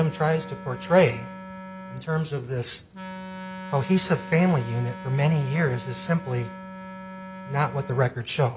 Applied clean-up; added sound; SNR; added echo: none; Wind instrument, woodwind instrument; 13 dB; none.